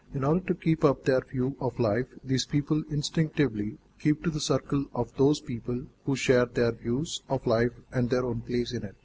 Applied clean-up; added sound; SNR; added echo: none; none; none; none.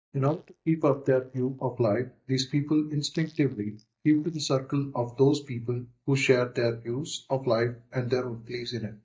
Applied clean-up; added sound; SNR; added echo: neural mask model DeepFilterNet 3.